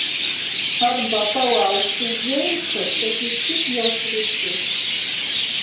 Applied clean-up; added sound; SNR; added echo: none; Chirp, tweet; -4 dB; reverberation time 0.5 s.